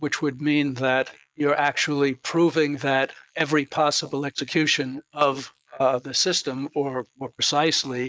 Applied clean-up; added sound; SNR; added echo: neural mask model Resemble Enhance denoiser.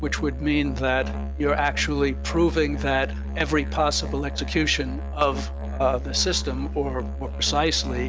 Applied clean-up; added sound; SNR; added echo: none; Musical instrument; 5 dB; none.